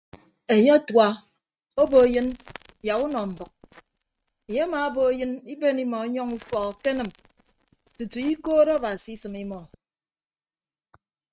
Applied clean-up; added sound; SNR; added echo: neural mask model RNNoise.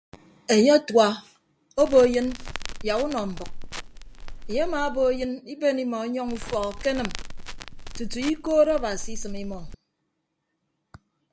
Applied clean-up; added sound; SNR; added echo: none; Crackle; 7 dB; none.